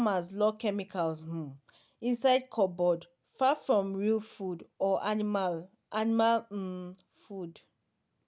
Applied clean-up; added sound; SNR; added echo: none; none; none; none.